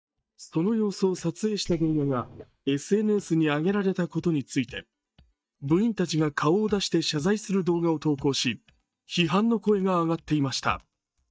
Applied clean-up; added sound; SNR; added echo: neural mask model DeepFilterNet 3.